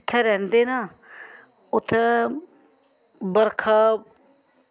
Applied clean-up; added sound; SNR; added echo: none; none; none; none.